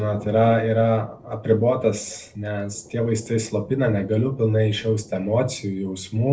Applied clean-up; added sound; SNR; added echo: neural separator model SepFormer DNS4.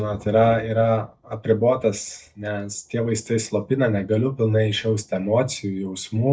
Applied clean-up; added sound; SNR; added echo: neural mask model DeepFilterNet 3.